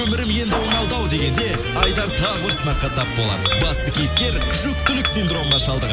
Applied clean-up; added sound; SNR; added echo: none; Chink, clink; 5 dB; none.